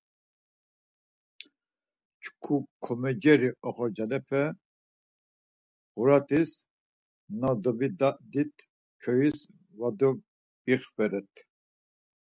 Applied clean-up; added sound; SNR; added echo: none; none; none; none.